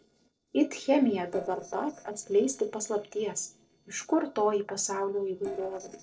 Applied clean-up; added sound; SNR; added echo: neural separator model SepFormer DNS4.